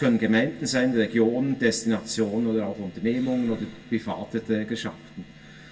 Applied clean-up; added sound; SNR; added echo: none; none; none; reverberation time 0.1 s.